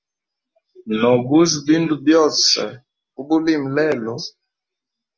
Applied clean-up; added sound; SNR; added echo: none; none; none; none.